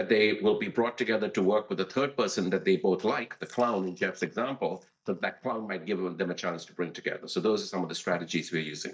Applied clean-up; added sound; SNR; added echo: neural mask model DeepFilterNet 3.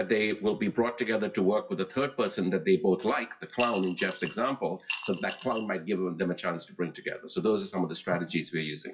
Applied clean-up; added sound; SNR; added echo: classical method WPE with log-MMSE.